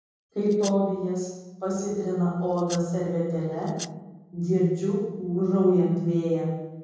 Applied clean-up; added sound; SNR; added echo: none; Domestic sounds, home sounds; 16 dB; reverberation time 1.3 s.